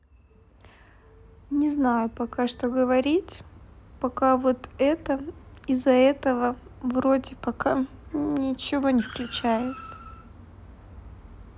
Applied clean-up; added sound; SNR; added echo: none; Car; 20 dB; none.